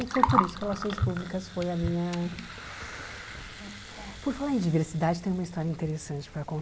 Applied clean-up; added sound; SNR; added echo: none; Gurgling; 3 dB; none.